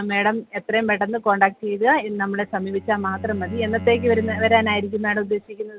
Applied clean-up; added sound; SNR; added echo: none; Bowed string instrument; 12 dB; none.